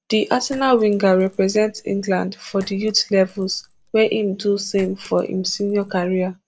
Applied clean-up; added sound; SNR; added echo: neural separator model SepFormer DNS4.